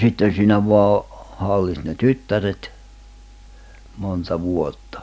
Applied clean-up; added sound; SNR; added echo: none; none; none; none.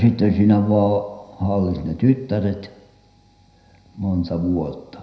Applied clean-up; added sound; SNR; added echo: none; none; none; reverberation time 0.7 s.